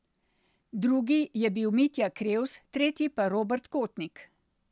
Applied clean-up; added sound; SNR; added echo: none; none; none; none.